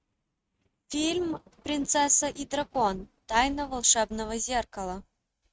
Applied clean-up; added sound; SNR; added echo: neural mask model RNNoise.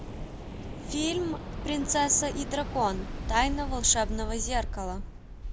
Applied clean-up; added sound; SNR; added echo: none; Waves, surf; 5 dB; none.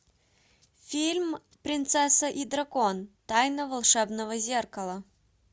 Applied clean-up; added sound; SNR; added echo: none; none; none; none.